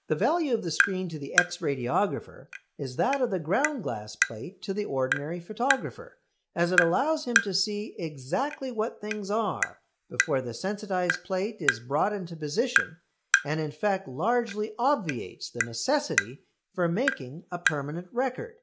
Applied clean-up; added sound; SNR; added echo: none; Tap; 4 dB; none.